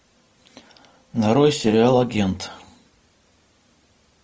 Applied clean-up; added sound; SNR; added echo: none; none; none; none.